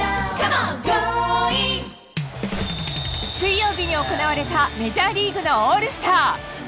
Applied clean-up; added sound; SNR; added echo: none; none; none; none.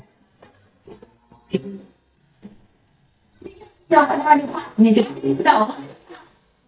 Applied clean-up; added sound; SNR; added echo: neural mask model DeepFilterNet 3.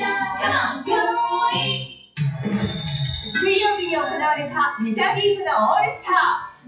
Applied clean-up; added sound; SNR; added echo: classical method WPE with log-MMSE.